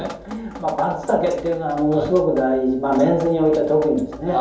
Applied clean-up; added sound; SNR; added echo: none; Drip; 18 dB; reverberation time 2.8 s.